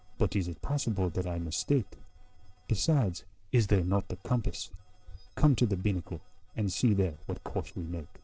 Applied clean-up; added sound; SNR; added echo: neural separator model SepFormer DNS4.